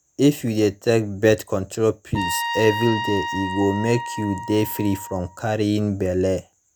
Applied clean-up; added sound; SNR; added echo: none; Trumpet; 7 dB; none.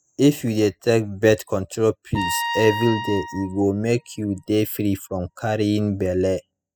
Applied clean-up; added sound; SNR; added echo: classical method spectral subtraction.